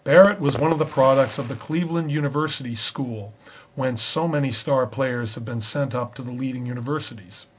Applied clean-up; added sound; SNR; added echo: none; Fireworks; 14 dB; none.